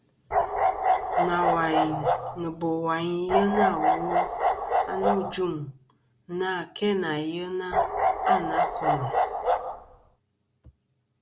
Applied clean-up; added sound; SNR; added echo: none; Bark; -5 dB; none.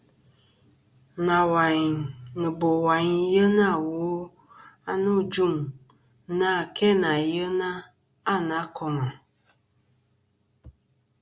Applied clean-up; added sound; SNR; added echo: none; none; none; none.